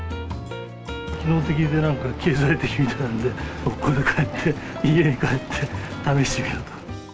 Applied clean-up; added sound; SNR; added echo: none; none; none; none.